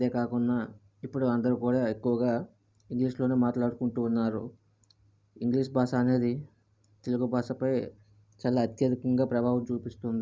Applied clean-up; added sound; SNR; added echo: none; none; none; none.